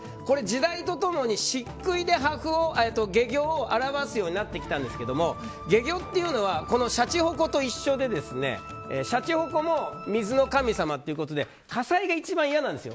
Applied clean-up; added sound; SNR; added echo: none; none; none; none.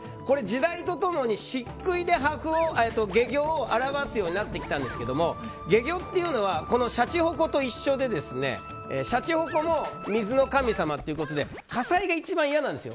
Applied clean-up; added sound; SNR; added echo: none; Scratching (performance technique); 15 dB; none.